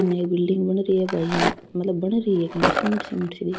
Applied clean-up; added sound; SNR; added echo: none; Rattle; 6 dB; none.